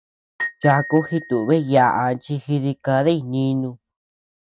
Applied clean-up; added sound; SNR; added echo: neural mask model RNNoise.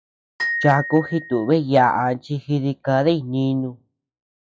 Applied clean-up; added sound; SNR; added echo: classical method log-MMSE.